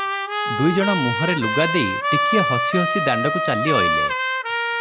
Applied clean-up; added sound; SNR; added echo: none; Trumpet; -1 dB; none.